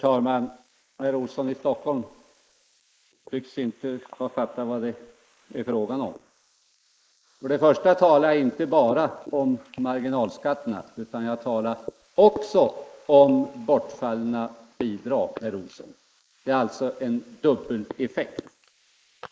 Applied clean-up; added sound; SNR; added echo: neural mask model Resemble Enhance denoiser.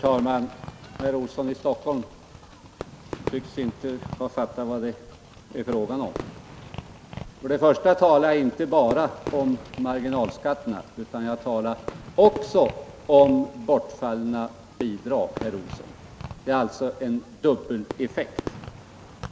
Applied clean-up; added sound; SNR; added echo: none; Fireworks; 14 dB; none.